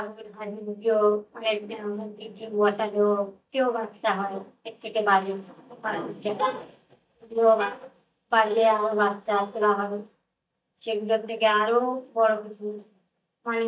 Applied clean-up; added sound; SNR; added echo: neural mask model DeepFilterNet 3.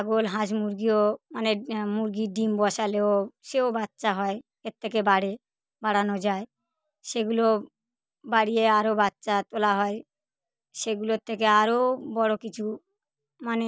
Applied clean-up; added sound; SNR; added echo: none; none; none; none.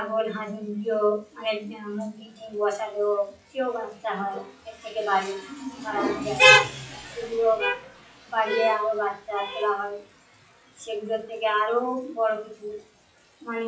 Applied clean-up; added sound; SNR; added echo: classical method WPE with log-MMSE.